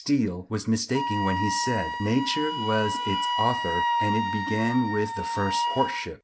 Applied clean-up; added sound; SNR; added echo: none; Wind instrument, woodwind instrument; 2 dB; none.